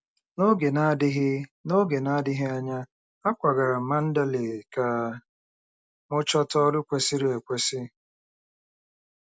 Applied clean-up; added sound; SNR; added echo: none; none; none; none.